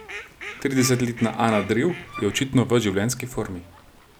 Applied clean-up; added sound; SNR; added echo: none; Fowl + Bowed string instrument; 16 dB; none.